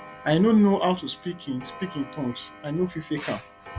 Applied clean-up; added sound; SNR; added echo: none; Clock; 19 dB; none.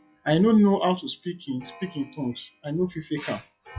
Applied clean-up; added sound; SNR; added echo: classical method log-MMSE.